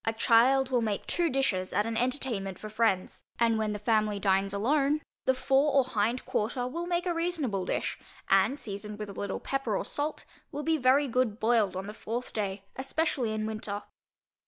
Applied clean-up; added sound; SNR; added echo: none; none; none; none.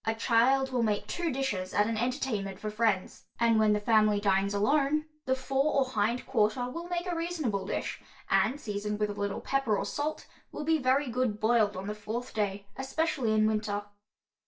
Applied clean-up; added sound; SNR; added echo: none; none; none; reverberation time 0.2 s.